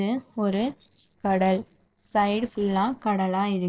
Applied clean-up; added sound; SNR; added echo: neural separator model SepFormer DNS4.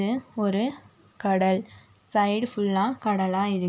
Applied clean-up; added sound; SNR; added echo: none; none; none; none.